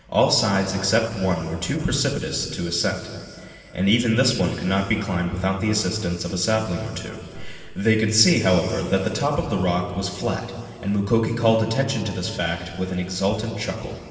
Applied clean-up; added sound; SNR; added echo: none; none; none; reverberation time 2.6 s.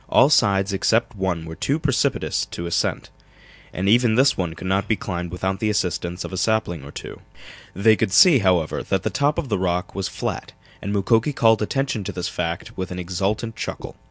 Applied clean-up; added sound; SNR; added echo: none; none; none; none.